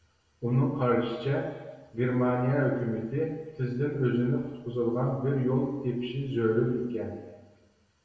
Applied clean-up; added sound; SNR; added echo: none; none; none; reverberation time 1.1 s.